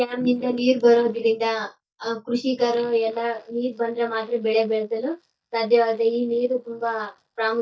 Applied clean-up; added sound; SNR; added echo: neural mask model DeepFilterNet 3.